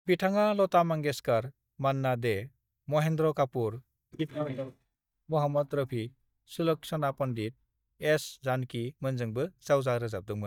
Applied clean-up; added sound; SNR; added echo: neural mask model DeepFilterNet 3.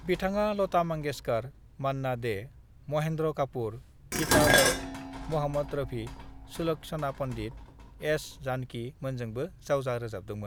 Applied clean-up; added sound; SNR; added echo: none; Dishes, pots, and pans; 3 dB; none.